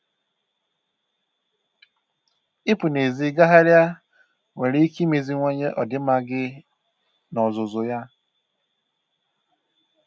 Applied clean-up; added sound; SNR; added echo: none; none; none; none.